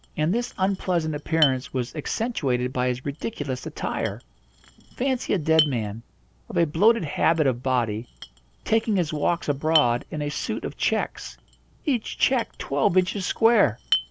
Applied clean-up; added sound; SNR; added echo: none; Chink, clink; 12 dB; none.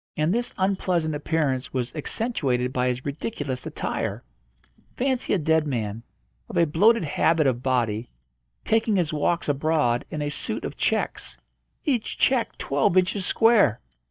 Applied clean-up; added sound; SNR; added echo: neural mask model DeepFilterNet 3.